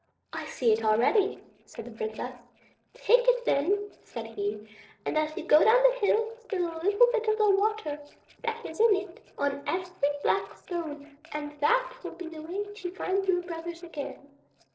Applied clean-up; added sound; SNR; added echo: neural separator model SepFormer DNS4.